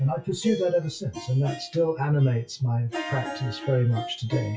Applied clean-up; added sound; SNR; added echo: classical method WPE with log-MMSE.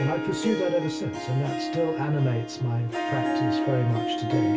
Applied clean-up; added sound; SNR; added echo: none; Harp; 1 dB; reverberation time 0.2 s.